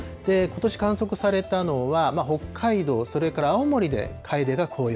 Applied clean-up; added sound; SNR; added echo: none; none; none; none.